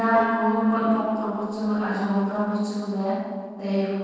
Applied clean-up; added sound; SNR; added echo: neural separator model SepFormer DNS4.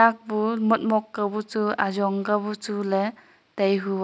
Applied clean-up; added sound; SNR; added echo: none; none; none; none.